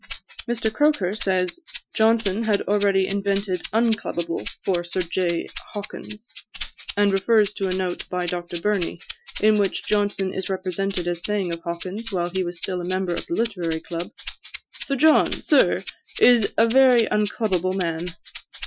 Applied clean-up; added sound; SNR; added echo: classical method Wiener filter.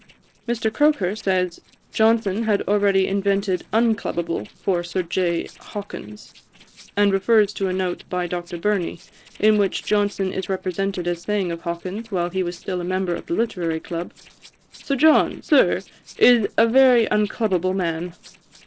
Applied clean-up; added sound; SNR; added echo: neural separator model SepFormer DNS4.